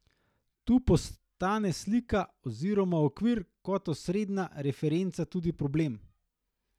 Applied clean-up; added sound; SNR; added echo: none; none; none; none.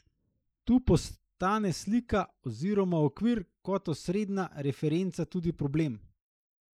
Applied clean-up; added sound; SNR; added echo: neural mask model Resemble Enhance denoiser.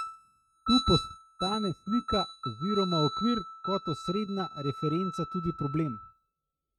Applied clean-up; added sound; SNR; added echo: neural mask model RNNoise.